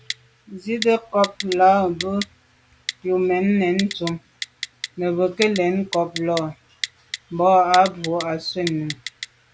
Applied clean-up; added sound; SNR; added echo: none; Typing; 13 dB; none.